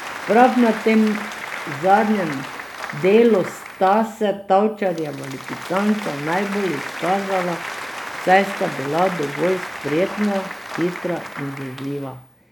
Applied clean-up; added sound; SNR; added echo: none; Applause; 11 dB; none.